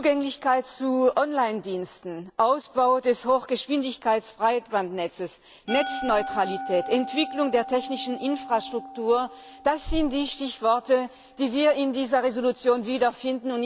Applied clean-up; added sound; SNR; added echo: none; Musical instrument; 15 dB; none.